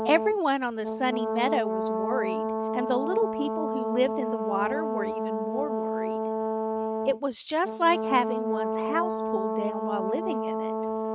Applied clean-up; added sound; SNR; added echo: neural mask model RNNoise.